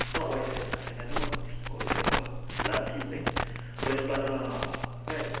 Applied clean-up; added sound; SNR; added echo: none; Crackle; -3 dB; reverberation time 1.1 s.